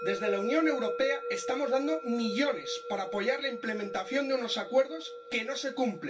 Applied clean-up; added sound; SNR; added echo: none; Musical instrument; 6 dB; reverberation time 0.2 s.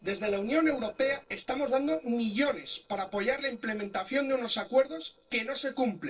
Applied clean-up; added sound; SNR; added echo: neural separator model SepFormer DNS4.